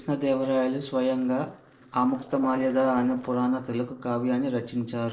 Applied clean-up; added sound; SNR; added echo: neural separator model SepFormer DNS4.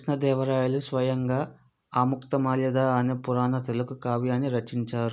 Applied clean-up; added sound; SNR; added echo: none; none; none; none.